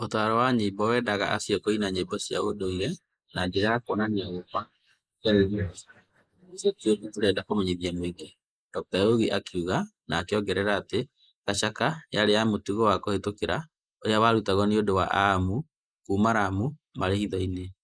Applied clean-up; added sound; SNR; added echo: neural mask model Resemble Enhance denoiser.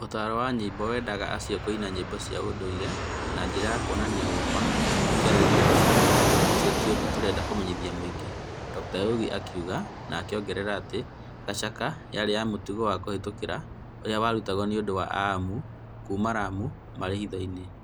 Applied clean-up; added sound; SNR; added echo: none; Fixed-wing aircraft, airplane; -2 dB; none.